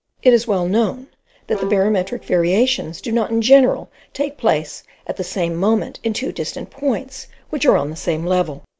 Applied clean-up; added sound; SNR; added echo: none; Bowed string instrument; 14 dB; none.